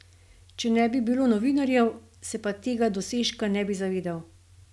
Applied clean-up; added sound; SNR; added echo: none; none; none; none.